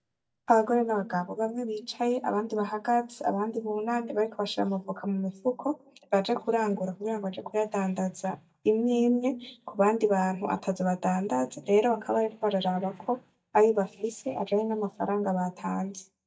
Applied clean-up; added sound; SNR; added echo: neural mask model DeepFilterNet 3.